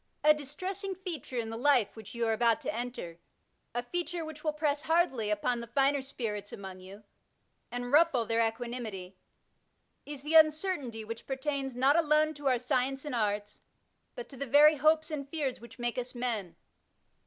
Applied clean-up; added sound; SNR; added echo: none; none; none; none.